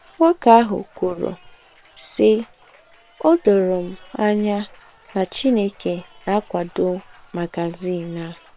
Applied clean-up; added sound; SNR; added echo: neural separator model SepFormer WHAM!.